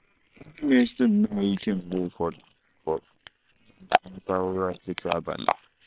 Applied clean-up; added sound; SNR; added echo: neural separator model SepFormer WHAM!.